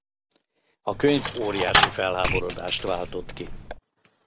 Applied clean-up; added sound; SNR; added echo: none; Coin (dropping); -1 dB; none.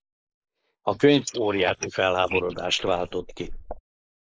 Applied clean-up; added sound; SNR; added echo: neural mask model Resemble Enhance denoiser.